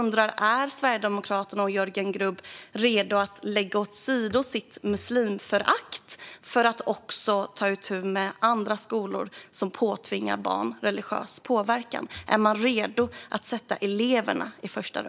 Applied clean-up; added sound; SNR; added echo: none; none; none; none.